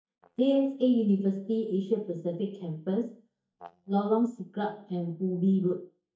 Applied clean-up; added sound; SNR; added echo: neural mask model DeepFilterNet 3.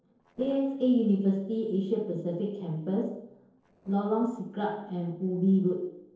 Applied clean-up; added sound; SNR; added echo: neural separator model SepFormer DNS4.